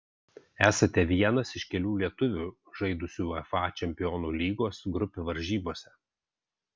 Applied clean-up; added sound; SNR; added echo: none; none; none; none.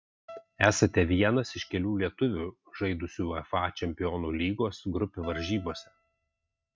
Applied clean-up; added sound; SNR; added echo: neural mask model RNNoise.